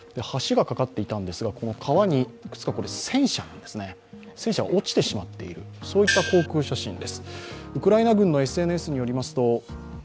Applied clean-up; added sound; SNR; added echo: none; Gong; 0 dB; none.